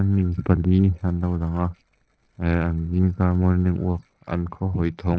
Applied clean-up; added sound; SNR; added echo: neural separator model SepFormer DNS4.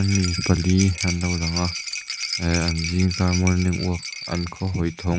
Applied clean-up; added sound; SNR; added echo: none; Rattle; 9 dB; none.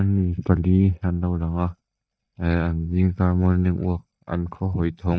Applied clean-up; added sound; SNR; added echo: neural mask model DeepFilterNet 3.